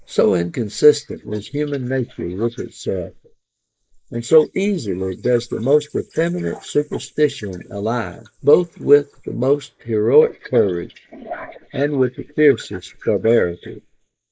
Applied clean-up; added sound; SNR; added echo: neural mask model Resemble Enhance denoiser.